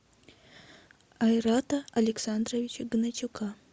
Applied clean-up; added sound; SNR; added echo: none; none; none; none.